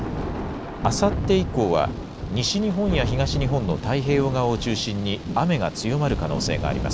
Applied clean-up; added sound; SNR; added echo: none; Thunder; 5 dB; none.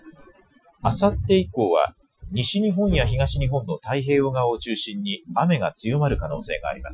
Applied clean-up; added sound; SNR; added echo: classical method Wiener filter.